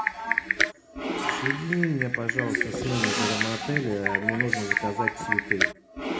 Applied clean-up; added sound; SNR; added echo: none; Typing; -3 dB; reverberation time 0.4 s.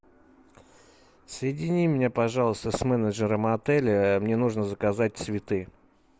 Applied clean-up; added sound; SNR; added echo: none; none; none; none.